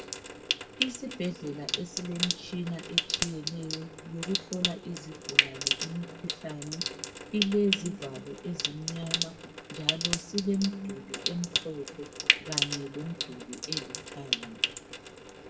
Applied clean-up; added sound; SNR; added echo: none; Trickle, dribble / Sink (filling or washing) / Water tap, faucet; -2 dB; reverberation time 1.5 s.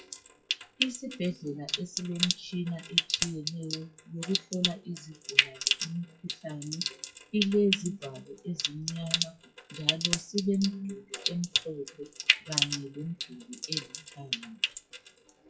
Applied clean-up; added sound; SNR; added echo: classical method WPE with log-MMSE.